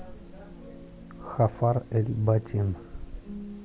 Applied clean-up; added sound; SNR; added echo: none; none; none; none.